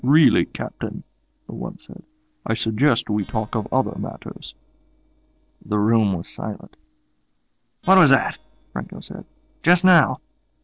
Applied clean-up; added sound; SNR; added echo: neural separator model SepFormer DNS4.